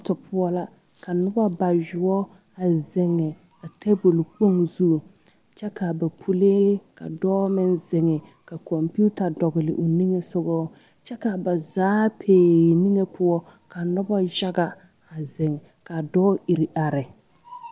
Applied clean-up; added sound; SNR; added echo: none; none; none; none.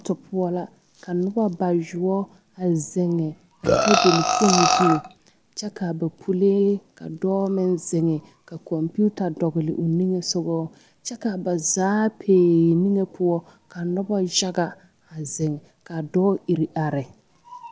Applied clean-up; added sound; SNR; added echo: none; Burping, eructation; -3 dB; none.